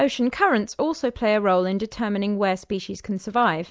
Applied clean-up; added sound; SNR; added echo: none; none; none; none.